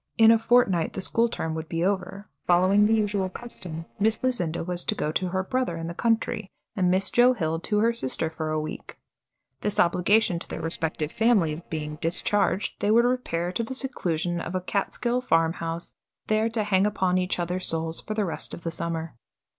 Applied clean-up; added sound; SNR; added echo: neural separator model SepFormer DNS4.